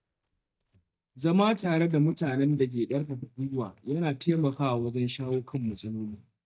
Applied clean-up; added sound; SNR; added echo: neural mask model DeepFilterNet 3.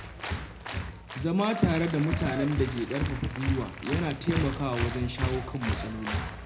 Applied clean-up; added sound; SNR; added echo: none; Applause; 3 dB; reverberation time 0.3 s.